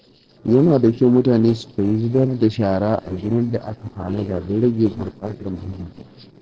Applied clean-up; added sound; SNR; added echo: neural separator model SepFormer DNS4.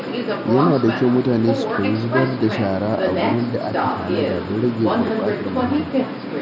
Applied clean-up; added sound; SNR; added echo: none; Subway, metro, underground; 1 dB; none.